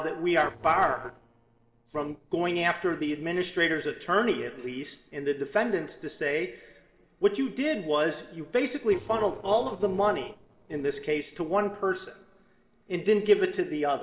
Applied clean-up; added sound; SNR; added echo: neural separator model SepFormer DNS4.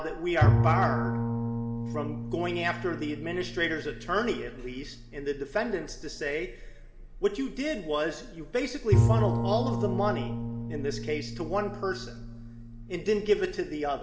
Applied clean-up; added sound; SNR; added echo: none; Bowed string instrument; 0 dB; reverberation time 2.0 s.